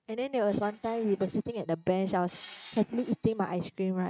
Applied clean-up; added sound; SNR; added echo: neural mask model RNNoise.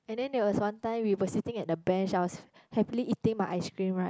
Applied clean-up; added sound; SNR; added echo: none; none; none; none.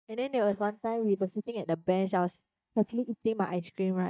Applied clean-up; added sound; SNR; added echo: neural mask model DeepFilterNet 3.